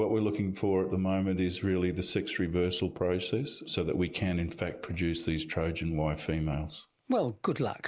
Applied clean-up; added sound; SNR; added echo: none; none; none; none.